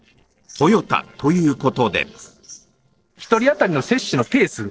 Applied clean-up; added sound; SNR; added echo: neural separator model SepFormer DNS4.